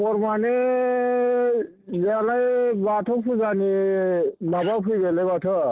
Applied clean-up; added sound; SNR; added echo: neural separator model SepFormer DNS4.